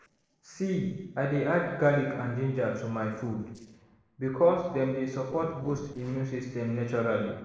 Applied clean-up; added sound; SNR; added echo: neural separator model SepFormer DNS4.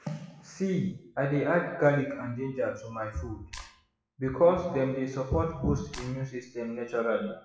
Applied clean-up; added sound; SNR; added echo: classical method WPE with log-MMSE.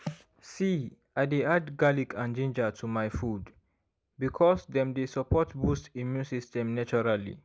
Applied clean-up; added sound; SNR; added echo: none; none; none; none.